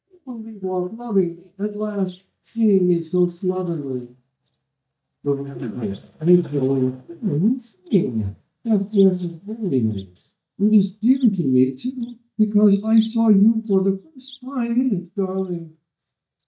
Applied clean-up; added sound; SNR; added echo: neural mask model DeepFilterNet 3.